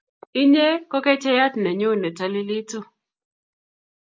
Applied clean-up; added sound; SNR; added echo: none; none; none; none.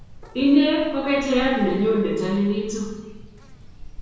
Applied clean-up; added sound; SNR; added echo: none; Insect; 16 dB; reverberation time 1.0 s.